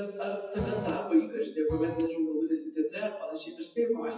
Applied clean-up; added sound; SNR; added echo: classical method WPE with log-MMSE.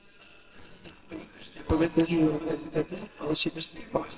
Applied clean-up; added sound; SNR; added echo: neural separator model SepFormer WHAMR!.